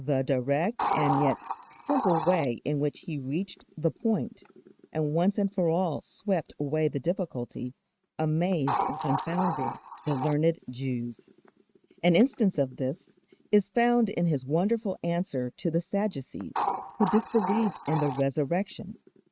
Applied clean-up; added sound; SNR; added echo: neural mask model RNNoise.